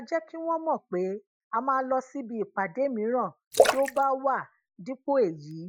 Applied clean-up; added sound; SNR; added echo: classical method Wiener filter.